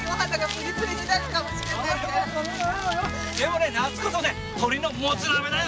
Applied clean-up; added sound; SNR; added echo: none; none; none; none.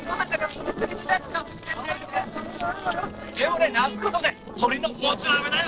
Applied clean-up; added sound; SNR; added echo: neural separator model SepFormer DNS4.